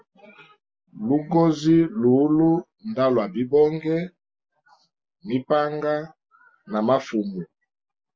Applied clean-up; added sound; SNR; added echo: none; none; none; none.